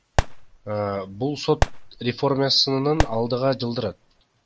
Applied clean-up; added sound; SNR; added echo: none; Fireworks; 4 dB; none.